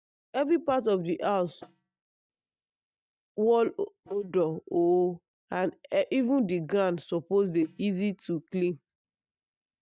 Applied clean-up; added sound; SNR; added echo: neural mask model DeepFilterNet 3.